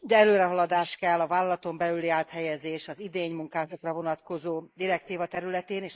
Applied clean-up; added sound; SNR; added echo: neural mask model Resemble Enhance denoiser.